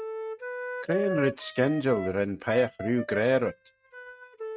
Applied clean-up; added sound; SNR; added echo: neural mask model RNNoise.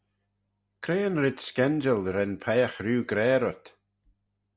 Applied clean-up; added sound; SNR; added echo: none; none; none; none.